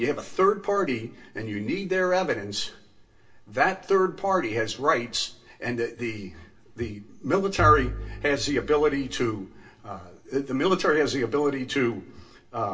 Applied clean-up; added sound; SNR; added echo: none; Bowed string instrument; 9 dB; reverberation time 0.2 s.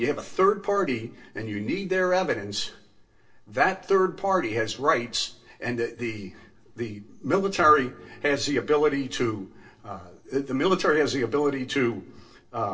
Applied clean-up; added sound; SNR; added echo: neural separator model SepFormer DNS4.